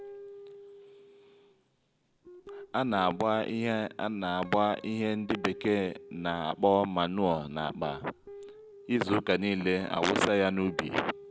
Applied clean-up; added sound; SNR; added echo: none; Guitar; 19 dB; none.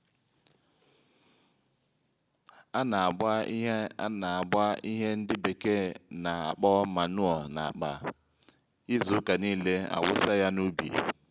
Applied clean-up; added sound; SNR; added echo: none; none; none; none.